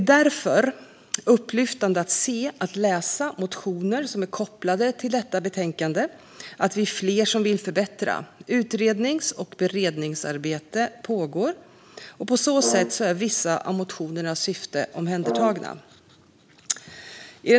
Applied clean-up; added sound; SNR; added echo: none; Brass instrument; 6 dB; none.